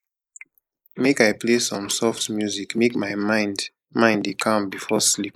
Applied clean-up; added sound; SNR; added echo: neural mask model Resemble Enhance denoiser.